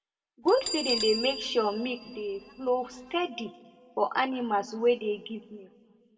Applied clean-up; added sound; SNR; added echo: none; Bell; 11 dB; reverberation time 1.1 s.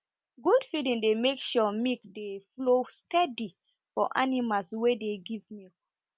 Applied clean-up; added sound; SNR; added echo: none; none; none; none.